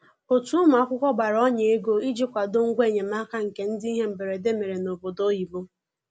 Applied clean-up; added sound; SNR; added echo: none; none; none; none.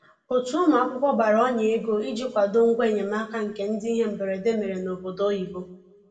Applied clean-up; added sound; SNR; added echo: none; none; none; reverberation time 0.6 s.